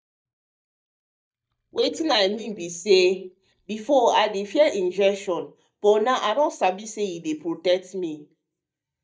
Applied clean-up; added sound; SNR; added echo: neural mask model DeepFilterNet 3.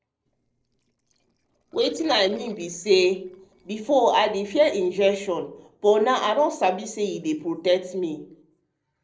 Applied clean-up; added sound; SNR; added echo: neural separator model SepFormer DNS4.